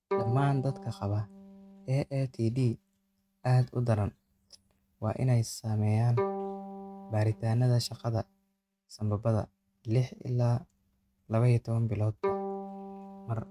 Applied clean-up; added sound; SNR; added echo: neural mask model RNNoise.